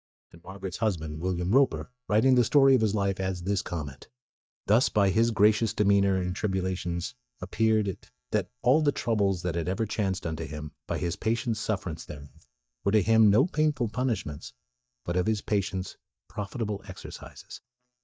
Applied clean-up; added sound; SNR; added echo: neural mask model DeepFilterNet 3.